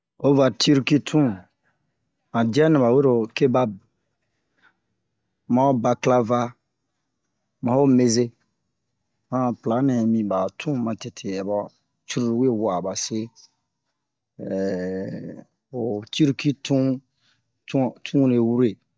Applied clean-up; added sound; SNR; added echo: none; none; none; none.